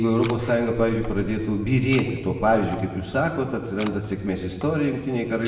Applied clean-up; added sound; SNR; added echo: none; Water / Splash, splatter; 19 dB; reverberation time 1.9 s.